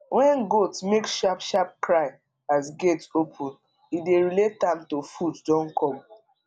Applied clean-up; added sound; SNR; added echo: none; none; none; none.